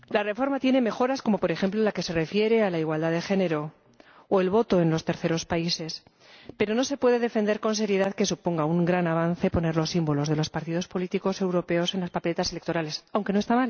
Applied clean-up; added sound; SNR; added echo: none; none; none; none.